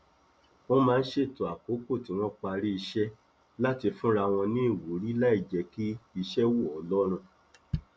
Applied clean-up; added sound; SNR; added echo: none; none; none; none.